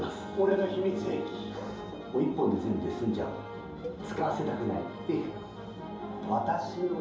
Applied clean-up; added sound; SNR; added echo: none; Cowbell; 17 dB; reverberation time 2.8 s.